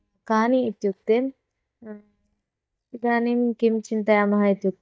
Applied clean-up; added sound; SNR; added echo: neural mask model DeepFilterNet 3.